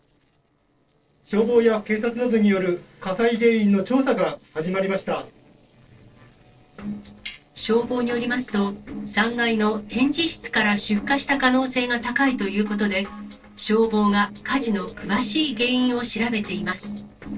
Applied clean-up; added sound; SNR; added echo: neural separator model SepFormer DNS4.